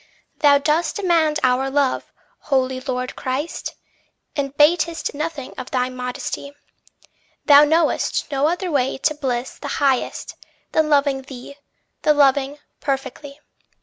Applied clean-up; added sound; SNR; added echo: none; none; none; none.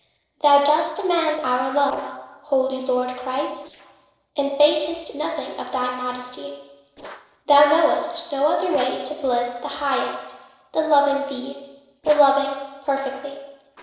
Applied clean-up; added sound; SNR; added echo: neural separator model SepFormer DNS4.